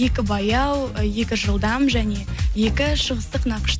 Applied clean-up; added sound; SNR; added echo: none; none; none; none.